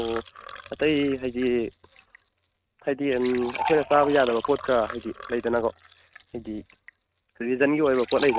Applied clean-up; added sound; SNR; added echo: neural mask model RNNoise.